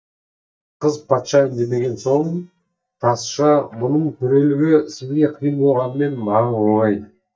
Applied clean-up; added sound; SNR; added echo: neural mask model DeepFilterNet 3.